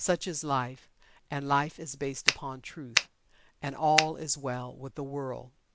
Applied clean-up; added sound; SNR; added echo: none; Finger snapping; -4 dB; none.